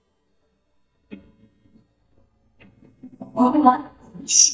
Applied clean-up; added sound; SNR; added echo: neural mask model DeepFilterNet 3.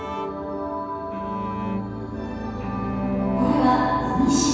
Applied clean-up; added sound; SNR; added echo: none; Bowed string instrument; 6 dB; reverberation time 2.2 s.